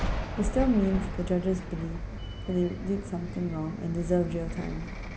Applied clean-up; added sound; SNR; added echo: none; Bus + Thunder; 4 dB; none.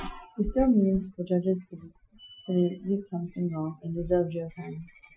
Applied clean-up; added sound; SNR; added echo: classical method Wiener filter.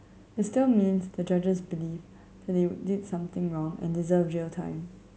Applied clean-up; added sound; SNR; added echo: none; none; none; none.